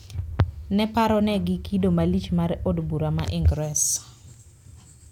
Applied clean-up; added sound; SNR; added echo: none; none; none; none.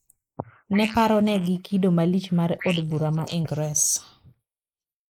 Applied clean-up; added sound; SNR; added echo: neural mask model Resemble Enhance denoiser.